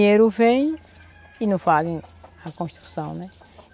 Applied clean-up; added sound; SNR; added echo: none; none; none; none.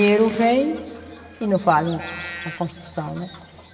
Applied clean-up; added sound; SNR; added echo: none; Bird vocalization, bird call, bird song; 17 dB; reverberation time 2.0 s.